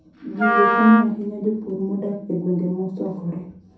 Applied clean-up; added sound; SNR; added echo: none; Wind instrument, woodwind instrument; 1 dB; reverberation time 0.5 s.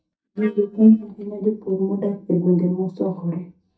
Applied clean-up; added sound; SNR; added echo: neural mask model DeepFilterNet 3.